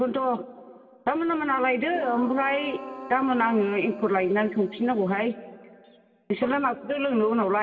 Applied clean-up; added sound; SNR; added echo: none; Keyboard (musical); 15 dB; reverberation time 1.5 s.